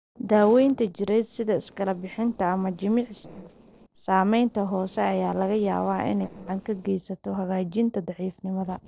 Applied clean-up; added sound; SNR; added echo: neural separator model SepFormer DNS4.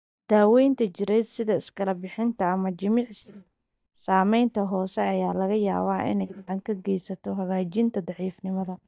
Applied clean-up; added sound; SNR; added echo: neural mask model DeepFilterNet 3.